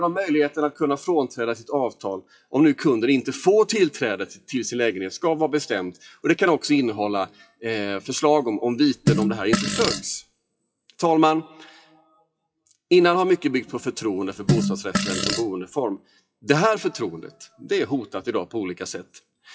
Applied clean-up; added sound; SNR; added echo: classical method WPE with log-MMSE.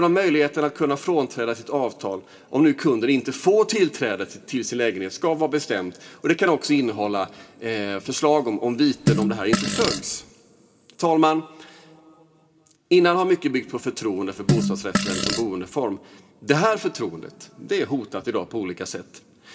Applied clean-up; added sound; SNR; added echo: none; Fart; 1 dB; reverberation time 1.9 s.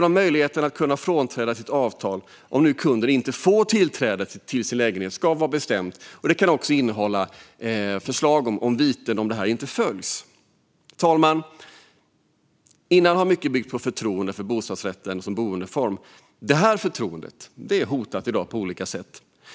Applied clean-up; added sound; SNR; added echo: none; none; none; none.